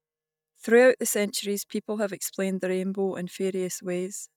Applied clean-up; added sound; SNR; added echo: neural mask model DeepFilterNet 3.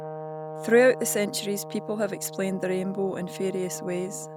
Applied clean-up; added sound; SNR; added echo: none; Brass instrument; 11 dB; none.